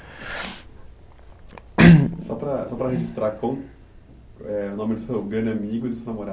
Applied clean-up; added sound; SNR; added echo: none; none; none; none.